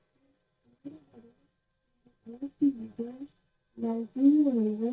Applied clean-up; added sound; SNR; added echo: neural mask model DeepFilterNet 3.